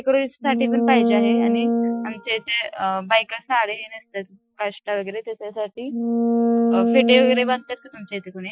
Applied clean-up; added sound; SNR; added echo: classical method Wiener filter.